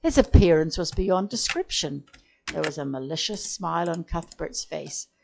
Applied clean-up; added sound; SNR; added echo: classical method log-MMSE.